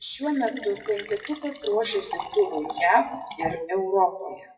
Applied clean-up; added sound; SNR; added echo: classical method WPE with log-MMSE.